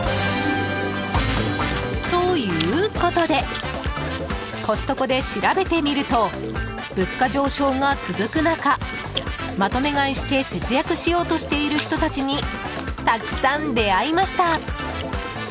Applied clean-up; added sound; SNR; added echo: none; Chewing, mastication; 16 dB; none.